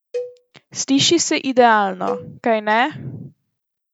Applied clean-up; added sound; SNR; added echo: none; Cowbell; 15 dB; none.